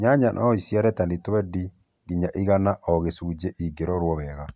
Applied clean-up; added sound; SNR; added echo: none; none; none; none.